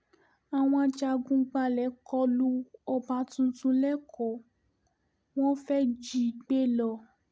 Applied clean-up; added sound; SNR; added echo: none; none; none; none.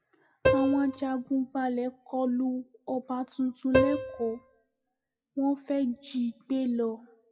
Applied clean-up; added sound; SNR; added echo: classical method WPE with log-MMSE.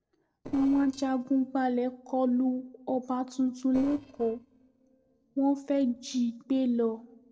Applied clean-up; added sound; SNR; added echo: neural separator model SepFormer DNS4.